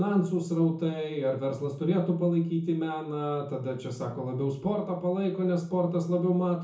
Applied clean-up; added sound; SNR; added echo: none; none; none; reverberation time 0.6 s.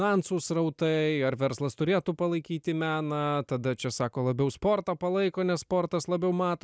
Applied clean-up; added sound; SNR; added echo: none; none; none; none.